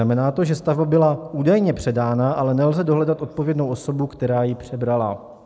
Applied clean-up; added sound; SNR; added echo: none; none; none; none.